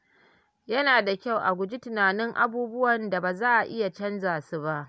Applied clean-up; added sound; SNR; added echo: none; none; none; none.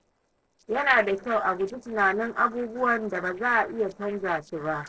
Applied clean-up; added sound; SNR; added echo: neural separator model SepFormer DNS4.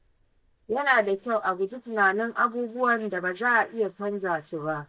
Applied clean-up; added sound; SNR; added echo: neural mask model DeepFilterNet 3.